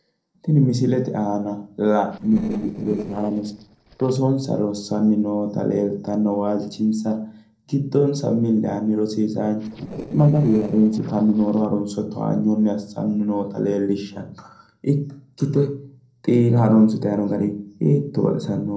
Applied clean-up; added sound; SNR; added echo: neural separator model SepFormer DNS4.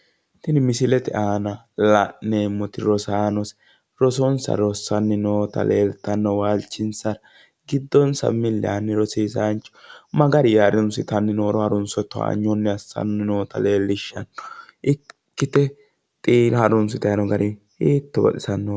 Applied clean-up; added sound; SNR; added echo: none; none; none; none.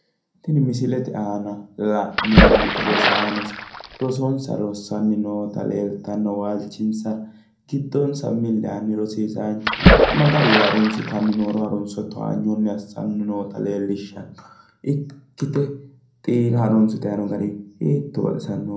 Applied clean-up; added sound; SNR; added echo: none; Splash, splatter; -5 dB; reverberation time 0.5 s.